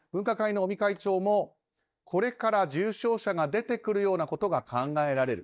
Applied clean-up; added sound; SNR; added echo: neural mask model DeepFilterNet 3.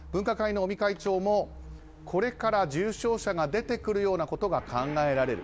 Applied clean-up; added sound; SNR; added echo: none; Motorcycle / Accelerating, revving, vroom; 17 dB; none.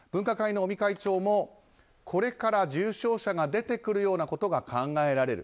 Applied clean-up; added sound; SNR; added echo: none; none; none; none.